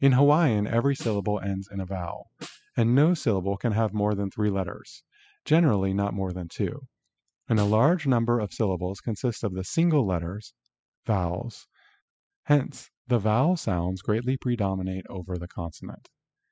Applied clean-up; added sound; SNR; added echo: classical method spectral subtraction.